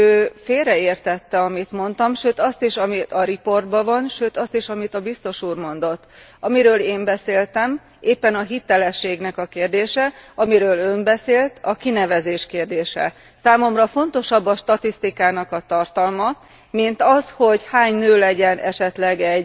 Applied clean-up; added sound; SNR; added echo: none; none; none; none.